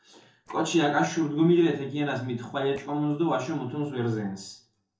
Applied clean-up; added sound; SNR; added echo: neural separator model SepFormer DNS4.